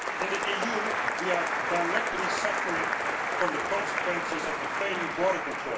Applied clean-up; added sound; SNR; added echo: none; Applause; -4 dB; reverberation time 0.3 s.